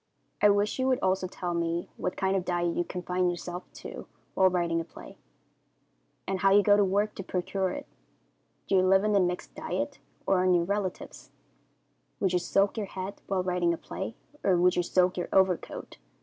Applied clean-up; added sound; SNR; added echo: none; none; none; none.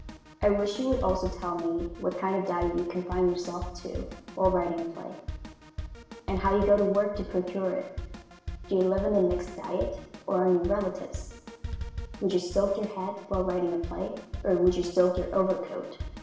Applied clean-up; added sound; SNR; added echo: none; Drum kit; 11 dB; reverberation time 0.9 s.